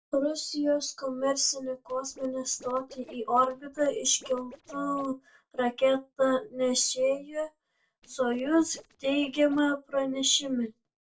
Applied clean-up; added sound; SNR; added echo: neural separator model SepFormer DNS4.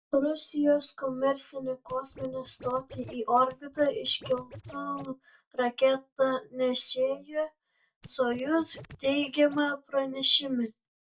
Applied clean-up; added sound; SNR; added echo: neural mask model DeepFilterNet 3.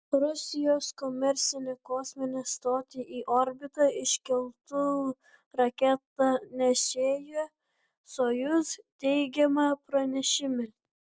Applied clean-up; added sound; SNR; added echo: none; none; none; none.